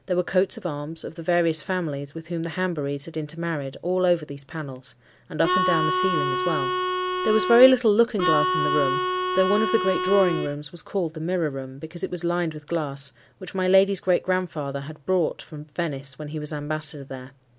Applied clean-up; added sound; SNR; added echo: none; Harmonica; 0 dB; none.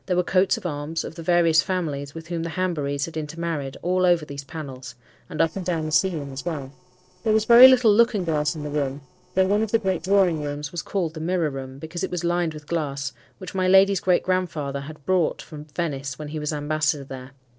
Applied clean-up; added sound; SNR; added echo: neural separator model SepFormer DNS4.